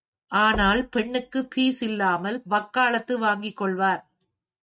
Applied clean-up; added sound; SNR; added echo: neural mask model RNNoise.